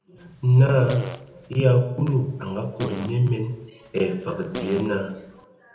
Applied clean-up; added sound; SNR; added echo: none; Fart; 17 dB; reverberation time 0.8 s.